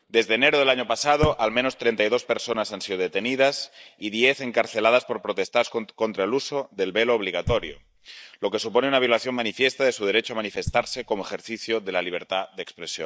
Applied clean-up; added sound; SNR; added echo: neural mask model DeepFilterNet 3.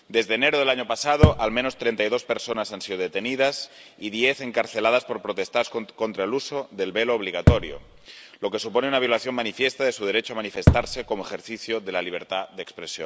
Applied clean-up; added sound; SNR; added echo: none; Thump, thud; -5 dB; none.